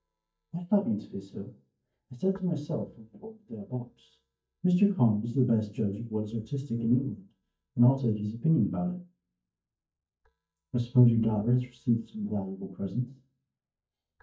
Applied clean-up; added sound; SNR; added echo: neural mask model DeepFilterNet 3.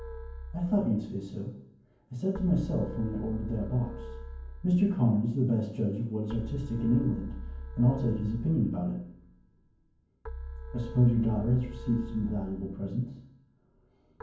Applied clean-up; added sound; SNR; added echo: none; Keyboard (musical); 12 dB; reverberation time 0.9 s.